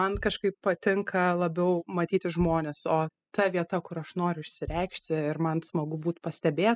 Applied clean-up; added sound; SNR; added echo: classical method spectral subtraction.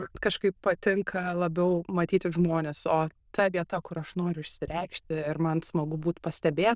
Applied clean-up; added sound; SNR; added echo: neural diffusion model UNIVERSE++.